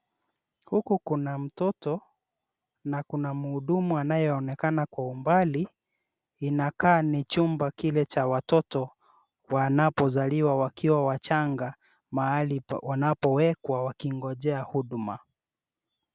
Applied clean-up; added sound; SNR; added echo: none; none; none; none.